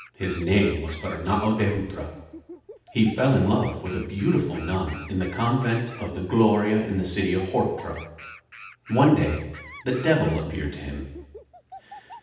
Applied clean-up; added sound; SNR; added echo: none; Animal; 19 dB; reverberation time 0.8 s.